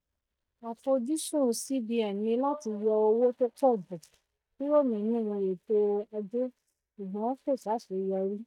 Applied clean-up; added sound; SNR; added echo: neural mask model DeepFilterNet 3.